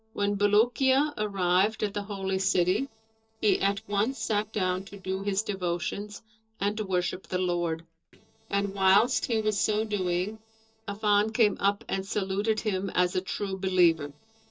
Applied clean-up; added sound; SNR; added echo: neural separator model SepFormer DNS4.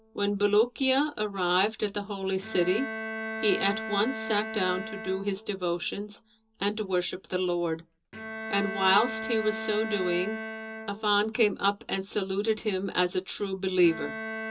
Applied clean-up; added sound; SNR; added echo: none; Bowed string instrument; 10 dB; reverberation time 0.2 s.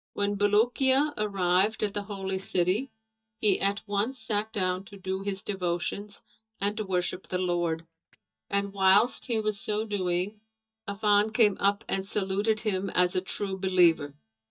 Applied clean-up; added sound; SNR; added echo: neural mask model DeepFilterNet 3.